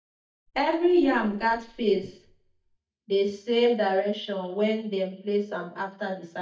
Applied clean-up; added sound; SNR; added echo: neural mask model DeepFilterNet 3.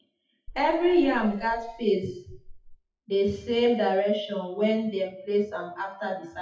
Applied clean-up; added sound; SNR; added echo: classical method WPE with log-MMSE.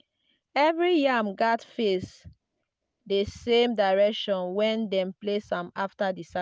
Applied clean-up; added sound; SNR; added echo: none; none; none; none.